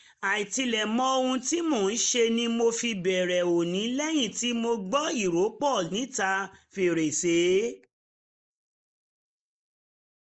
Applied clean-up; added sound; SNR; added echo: neural mask model Resemble Enhance denoiser.